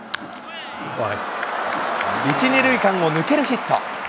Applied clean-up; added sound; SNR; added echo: none; none; none; none.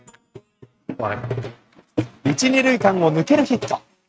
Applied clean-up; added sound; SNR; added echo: neural mask model RNNoise.